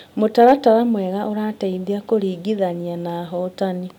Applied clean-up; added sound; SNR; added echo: none; none; none; none.